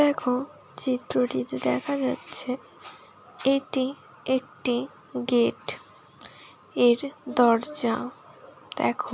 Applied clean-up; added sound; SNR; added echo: none; none; none; none.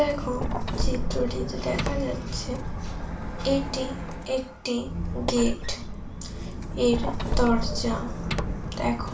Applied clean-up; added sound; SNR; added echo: none; Squeak; 0 dB; reverberation time 0.3 s.